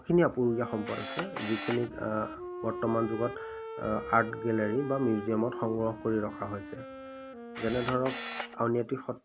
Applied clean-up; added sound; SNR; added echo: none; Camera + Wind instrument, woodwind instrument; 9 dB; none.